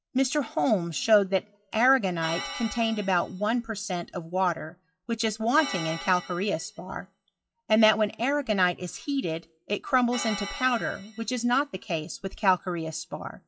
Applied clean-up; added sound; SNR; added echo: classical method WPE with log-MMSE.